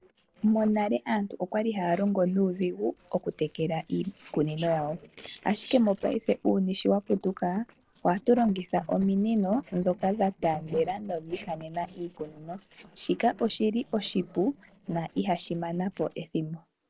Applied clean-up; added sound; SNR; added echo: neural separator model SepFormer DNS4.